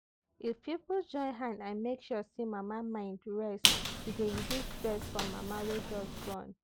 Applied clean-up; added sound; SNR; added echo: none; Squeak; -3 dB; none.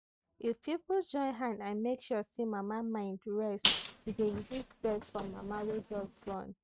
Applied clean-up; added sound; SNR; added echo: neural mask model RNNoise.